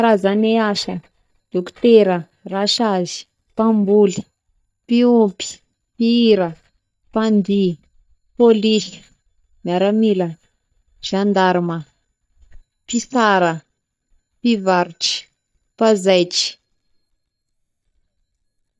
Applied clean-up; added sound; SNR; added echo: neural mask model DeepFilterNet 3.